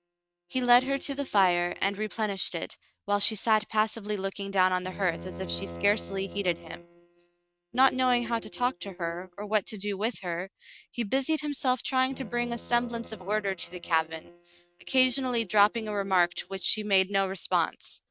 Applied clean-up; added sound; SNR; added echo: neural mask model RNNoise.